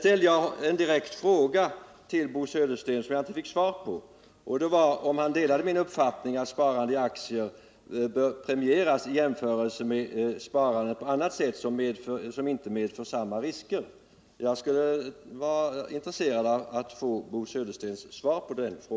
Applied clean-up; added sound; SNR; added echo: none; none; none; none.